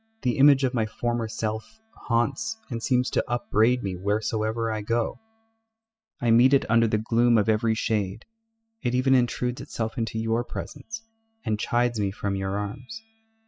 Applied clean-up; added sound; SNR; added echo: classical method spectral subtraction.